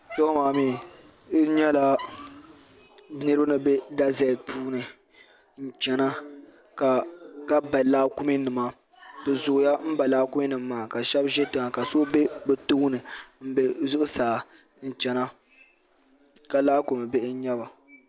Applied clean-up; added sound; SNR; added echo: none; Squeak; 18 dB; none.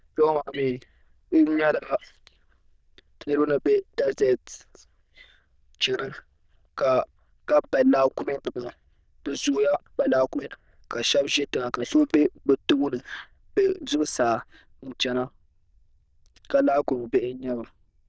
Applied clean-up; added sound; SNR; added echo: neural diffusion model UNIVERSE++.